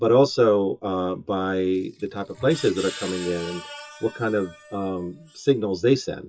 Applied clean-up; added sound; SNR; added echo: classical method WPE with log-MMSE.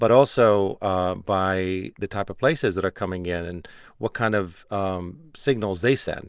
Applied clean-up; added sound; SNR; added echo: none; none; none; none.